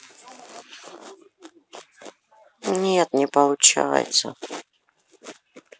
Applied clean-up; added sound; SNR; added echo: none; none; none; none.